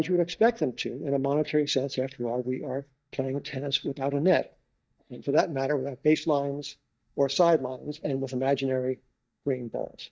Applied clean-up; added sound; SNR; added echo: neural mask model DeepFilterNet 3.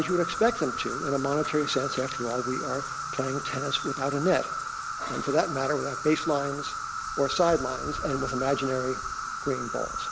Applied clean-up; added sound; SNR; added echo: none; Insect; 5 dB; none.